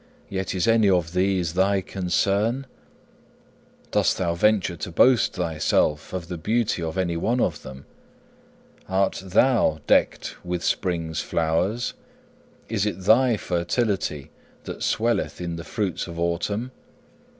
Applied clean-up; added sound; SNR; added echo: none; none; none; none.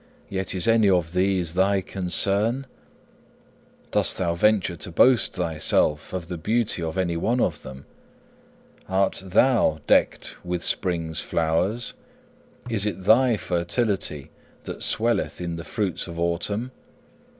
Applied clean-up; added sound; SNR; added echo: none; Tabla; 19 dB; none.